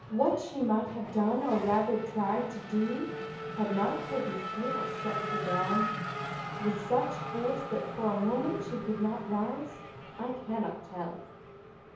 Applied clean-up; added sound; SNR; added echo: none; Race car, auto racing / Accelerating, revving, vroom; 6 dB; reverberation time 0.7 s.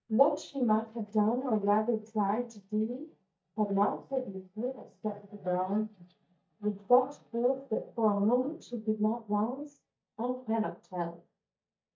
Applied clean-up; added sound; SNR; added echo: neural mask model DeepFilterNet 3.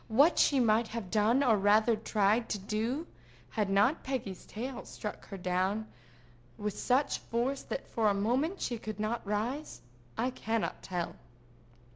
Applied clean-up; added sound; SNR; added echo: none; none; none; none.